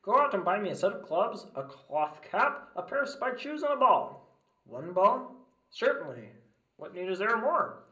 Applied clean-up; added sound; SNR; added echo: none; none; none; reverberation time 0.5 s.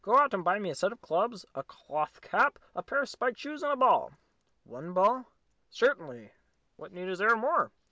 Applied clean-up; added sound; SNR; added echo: none; none; none; none.